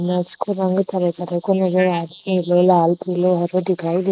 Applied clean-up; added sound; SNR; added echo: neural mask model Resemble Enhance denoiser.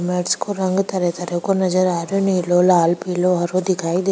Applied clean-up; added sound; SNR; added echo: none; none; none; none.